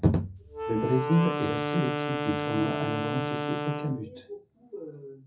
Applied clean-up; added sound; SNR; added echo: none; Wind instrument, woodwind instrument; 3 dB; reverberation time 0.3 s.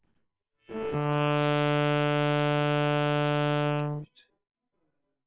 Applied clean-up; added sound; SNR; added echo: neural separator model SepFormer WHAMR!.